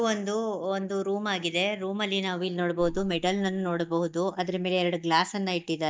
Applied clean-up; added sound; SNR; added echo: neural mask model DeepFilterNet 3.